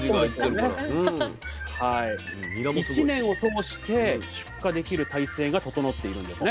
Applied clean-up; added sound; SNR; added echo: none; none; none; none.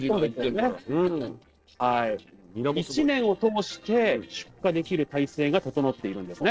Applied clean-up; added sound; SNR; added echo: neural separator model SepFormer DNS4.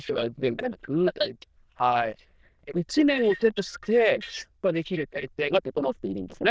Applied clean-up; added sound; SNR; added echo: neural diffusion model UNIVERSE++.